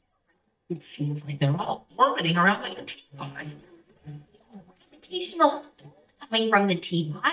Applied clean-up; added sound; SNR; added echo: neural mask model DeepFilterNet 3.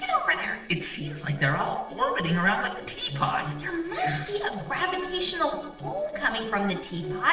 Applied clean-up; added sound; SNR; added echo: neural separator model SepFormer DNS4.